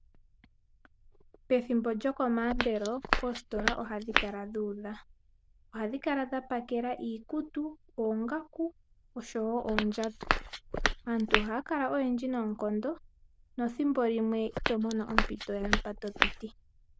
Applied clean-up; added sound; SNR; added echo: neural diffusion model UNIVERSE++.